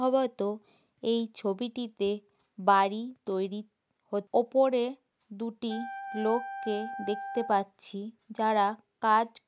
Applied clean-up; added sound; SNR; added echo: none; Wind instrument, woodwind instrument; 11 dB; none.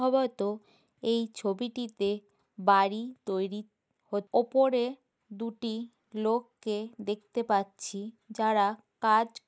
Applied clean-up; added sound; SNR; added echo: neural mask model Resemble Enhance denoiser.